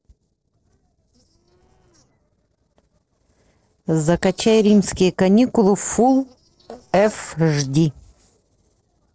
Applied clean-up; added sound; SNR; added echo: neural separator model SepFormer DNS4.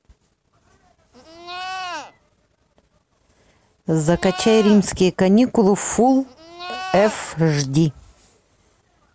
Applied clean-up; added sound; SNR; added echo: none; Livestock, farm animals, working animals; 11 dB; none.